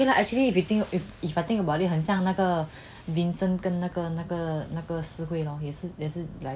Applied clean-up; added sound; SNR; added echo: none; none; none; none.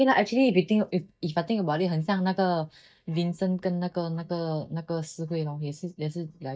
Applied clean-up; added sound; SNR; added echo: neural mask model DeepFilterNet 3.